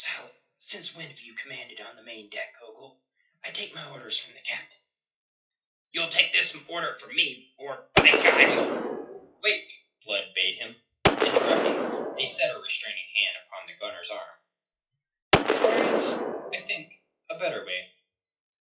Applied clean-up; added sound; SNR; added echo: classical method WPE with log-MMSE.